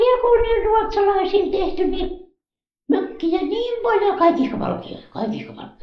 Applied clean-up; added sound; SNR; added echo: neural mask model Resemble Enhance denoiser.